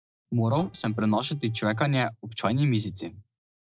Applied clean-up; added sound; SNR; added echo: neural separator model SepFormer DNS4.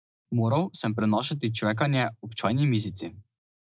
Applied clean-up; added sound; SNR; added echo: none; none; none; none.